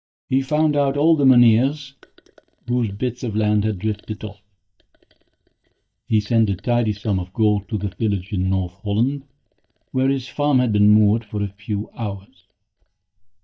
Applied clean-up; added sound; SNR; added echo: neural mask model DeepFilterNet 3.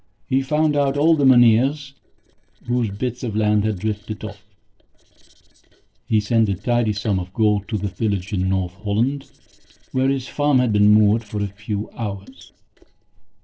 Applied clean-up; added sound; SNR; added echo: neural separator model SepFormer DNS4.